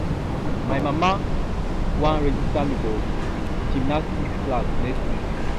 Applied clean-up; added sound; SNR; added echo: none; Train; -5 dB; none.